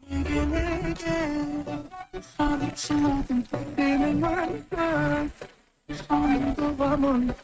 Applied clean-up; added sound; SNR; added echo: neural mask model RNNoise.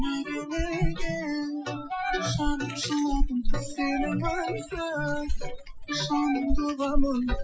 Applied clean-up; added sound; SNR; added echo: classical method Wiener filter.